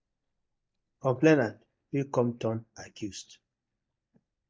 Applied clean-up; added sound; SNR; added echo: neural mask model DeepFilterNet 3.